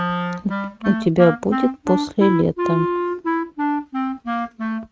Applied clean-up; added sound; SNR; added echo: neural mask model RNNoise.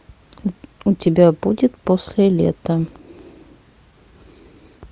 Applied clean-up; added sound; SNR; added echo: none; none; none; none.